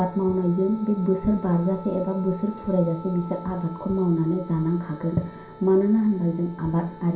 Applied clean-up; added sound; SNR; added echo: none; Wind instrument, woodwind instrument; 19 dB; reverberation time 0.5 s.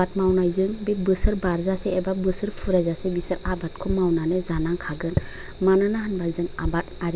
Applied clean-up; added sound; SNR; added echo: none; none; none; none.